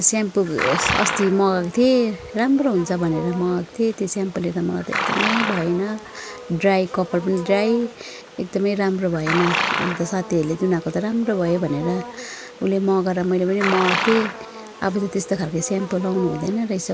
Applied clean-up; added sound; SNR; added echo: none; Livestock, farm animals, working animals; 7 dB; none.